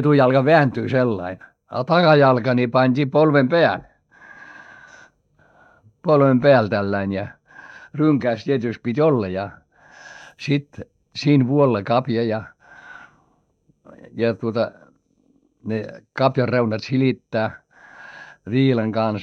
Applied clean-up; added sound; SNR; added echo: neural mask model DeepFilterNet 3.